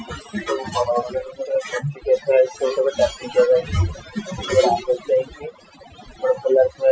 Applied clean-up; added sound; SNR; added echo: classical method Wiener filter.